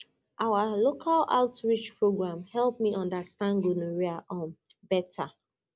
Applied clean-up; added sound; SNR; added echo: none; none; none; none.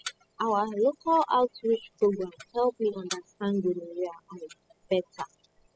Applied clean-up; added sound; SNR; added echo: classical method spectral subtraction.